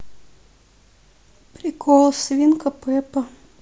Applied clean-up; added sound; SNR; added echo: none; none; none; none.